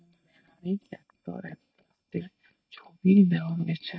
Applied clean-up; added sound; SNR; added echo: neural mask model DeepFilterNet 3.